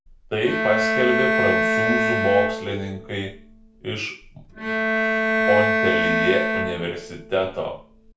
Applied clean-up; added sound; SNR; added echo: none; Bowed string instrument; -2 dB; reverberation time 0.3 s.